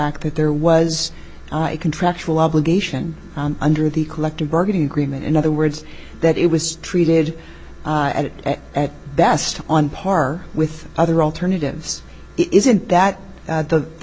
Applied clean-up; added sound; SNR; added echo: none; none; none; none.